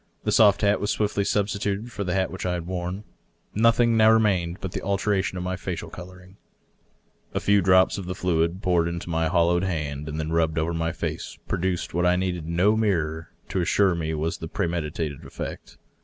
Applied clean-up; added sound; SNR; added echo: none; none; none; none.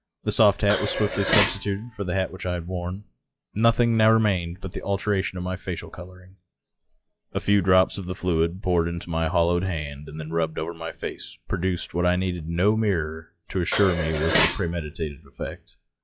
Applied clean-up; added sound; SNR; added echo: classical method log-MMSE.